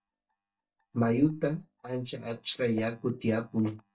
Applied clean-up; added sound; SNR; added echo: neural mask model DeepFilterNet 3.